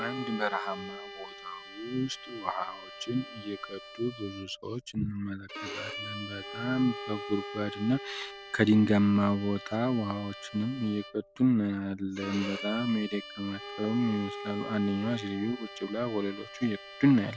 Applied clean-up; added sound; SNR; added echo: none; Bowed string instrument + Bowed string instrument; 12 dB; none.